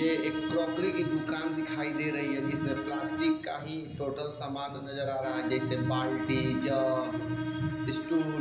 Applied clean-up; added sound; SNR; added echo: none; Bowed string instrument; 3 dB; reverberation time 1.4 s.